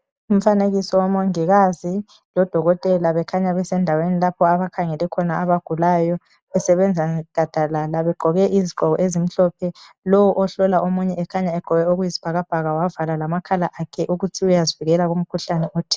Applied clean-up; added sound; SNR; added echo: none; none; none; none.